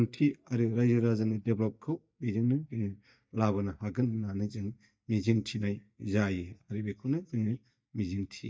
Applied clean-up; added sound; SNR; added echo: neural mask model DeepFilterNet 3.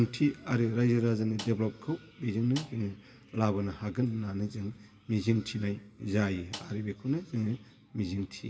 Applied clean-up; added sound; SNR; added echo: none; Snare drum; 18 dB; reverberation time 1.1 s.